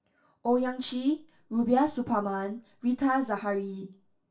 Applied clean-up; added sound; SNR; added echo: none; none; none; reverberation time 0.2 s.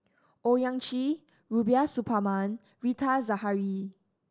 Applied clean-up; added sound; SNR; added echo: none; none; none; none.